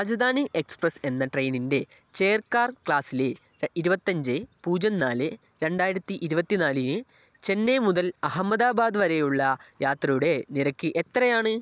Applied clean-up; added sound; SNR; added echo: none; none; none; none.